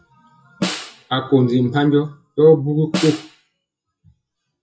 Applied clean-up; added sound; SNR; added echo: classical method WPE with log-MMSE.